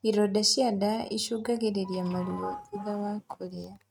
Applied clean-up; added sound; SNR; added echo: neural mask model RNNoise.